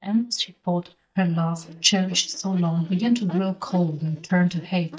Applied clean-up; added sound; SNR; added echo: neural mask model DeepFilterNet 3.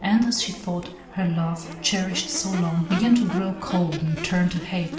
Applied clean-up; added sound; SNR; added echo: none; Crowd / Race car, auto racing / Accelerating, revving, vroom; 13 dB; reverberation time 0.7 s.